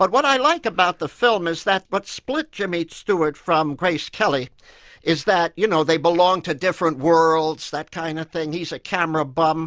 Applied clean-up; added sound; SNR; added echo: none; none; none; none.